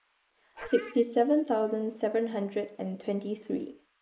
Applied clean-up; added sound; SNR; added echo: neural mask model Resemble Enhance denoiser.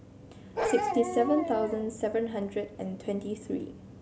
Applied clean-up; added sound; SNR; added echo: none; Bark; 3 dB; none.